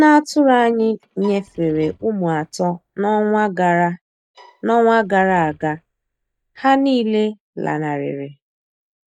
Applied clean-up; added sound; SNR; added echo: neural mask model DeepFilterNet 3.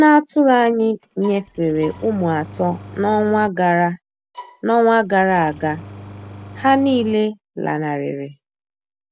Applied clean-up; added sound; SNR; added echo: none; Engine starting + Bowed string instrument; 18 dB; none.